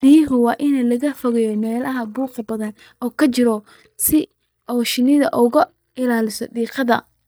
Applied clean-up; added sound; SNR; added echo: neural mask model DeepFilterNet 3.